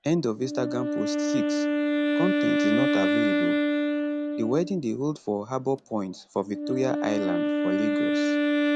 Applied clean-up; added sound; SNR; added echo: none; Wind instrument, woodwind instrument; -4 dB; none.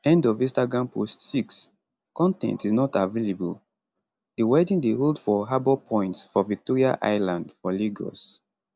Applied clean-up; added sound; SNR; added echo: none; none; none; none.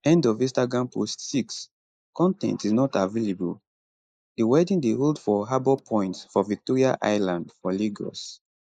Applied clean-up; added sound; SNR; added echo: neural mask model Resemble Enhance denoiser.